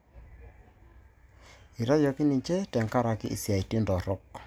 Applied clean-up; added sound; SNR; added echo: none; none; none; none.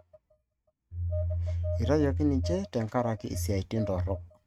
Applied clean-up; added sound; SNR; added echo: neural mask model RNNoise.